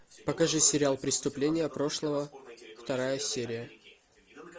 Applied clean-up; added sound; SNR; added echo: none; none; none; none.